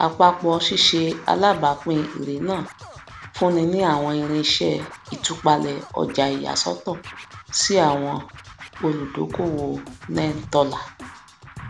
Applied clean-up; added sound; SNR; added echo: none; Scratching (performance technique); 17 dB; none.